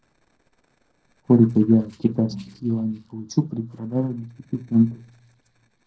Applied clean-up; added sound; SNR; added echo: neural separator model SepFormer DNS4.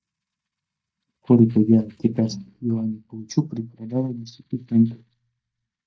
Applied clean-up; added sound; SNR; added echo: neural mask model DeepFilterNet 3.